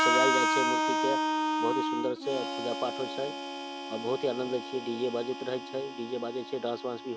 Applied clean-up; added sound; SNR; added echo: none; Harmonica; -2 dB; none.